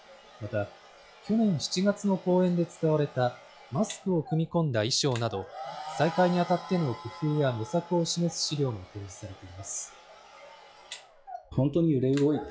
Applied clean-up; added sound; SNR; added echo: classical method log-MMSE.